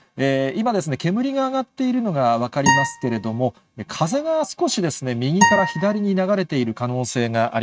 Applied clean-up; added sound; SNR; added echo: neural mask model RNNoise.